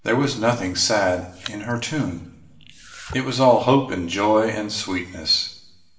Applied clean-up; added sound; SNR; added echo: none; Domestic sounds, home sounds; 20 dB; reverberation time 0.7 s.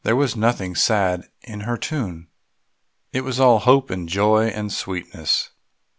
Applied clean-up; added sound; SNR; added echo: none; none; none; none.